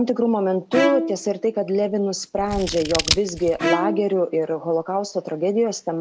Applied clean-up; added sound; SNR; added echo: none; Bowed string instrument + Scissors; 6 dB; none.